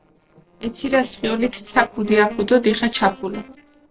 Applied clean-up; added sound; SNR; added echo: neural separator model SepFormer DNS4.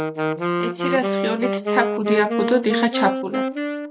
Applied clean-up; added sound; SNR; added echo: none; Wind instrument, woodwind instrument; 0 dB; none.